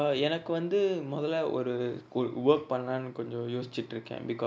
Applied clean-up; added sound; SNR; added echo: none; none; none; none.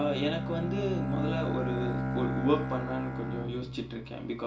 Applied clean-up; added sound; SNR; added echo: none; Bowed string instrument; 0 dB; reverberation time 0.2 s.